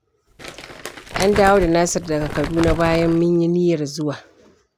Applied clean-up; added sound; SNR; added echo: none; Crumpling, crinkling; 9 dB; none.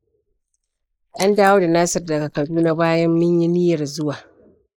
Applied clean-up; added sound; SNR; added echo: neural mask model Resemble Enhance denoiser.